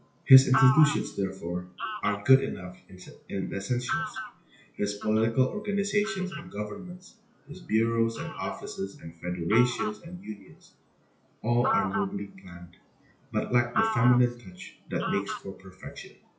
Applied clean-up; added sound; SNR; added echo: classical method WPE with log-MMSE.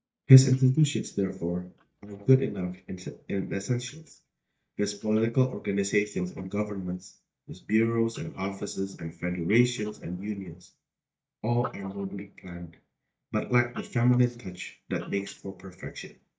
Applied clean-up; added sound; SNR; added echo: neural mask model DeepFilterNet 3.